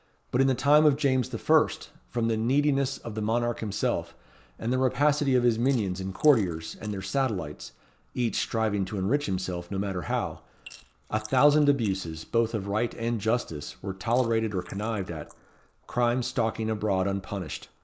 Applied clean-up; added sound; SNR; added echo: neural mask model Resemble Enhance denoiser.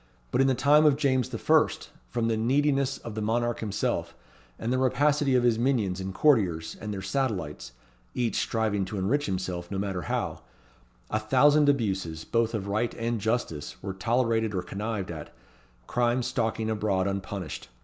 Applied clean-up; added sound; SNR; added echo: none; none; none; none.